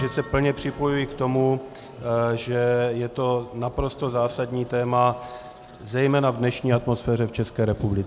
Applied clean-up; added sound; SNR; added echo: none; Toilet flush + Church bell; 18 dB; none.